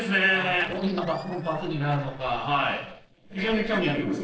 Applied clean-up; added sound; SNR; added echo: neural separator model SepFormer DNS4.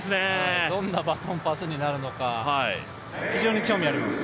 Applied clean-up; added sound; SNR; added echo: none; none; none; none.